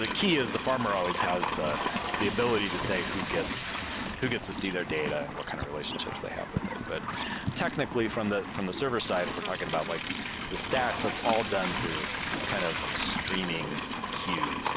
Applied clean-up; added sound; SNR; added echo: none; Livestock, farm animals, working animals + Packing tape, duct tape; 2 dB; none.